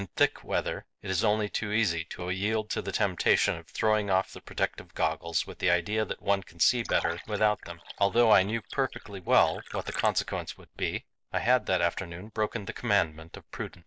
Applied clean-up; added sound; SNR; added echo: neural mask model Resemble Enhance denoiser.